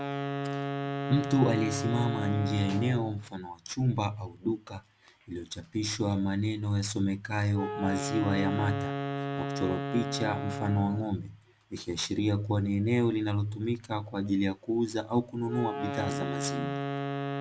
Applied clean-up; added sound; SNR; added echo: none; Wind instrument, woodwind instrument; 6 dB; none.